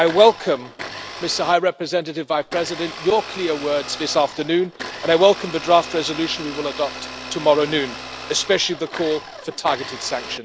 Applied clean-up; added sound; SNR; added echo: none; Domestic sounds, home sounds; 13 dB; none.